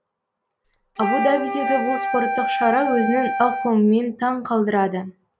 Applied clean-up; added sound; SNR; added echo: none; Wind instrument, woodwind instrument; 3 dB; none.